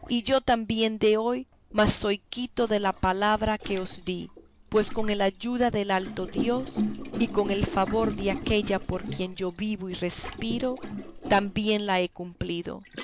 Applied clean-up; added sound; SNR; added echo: none; Gurgling; 10 dB; none.